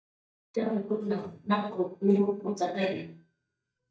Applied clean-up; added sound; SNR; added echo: neural mask model DeepFilterNet 3.